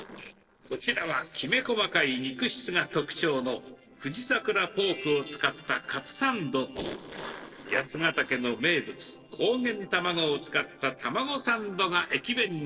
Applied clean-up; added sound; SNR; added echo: neural separator model SepFormer DNS4.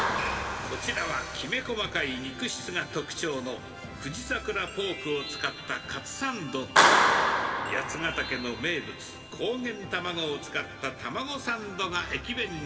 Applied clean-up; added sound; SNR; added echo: none; Clapping; 0 dB; reverberation time 1.9 s.